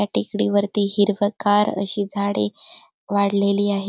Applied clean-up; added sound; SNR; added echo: none; none; none; none.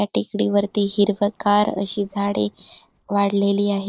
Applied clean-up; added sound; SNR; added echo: neural separator model SepFormer DNS4.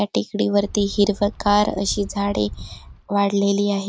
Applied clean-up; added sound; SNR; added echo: none; Wind; 15 dB; none.